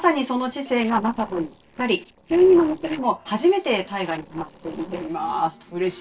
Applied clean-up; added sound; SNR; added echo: neural separator model SepFormer DNS4.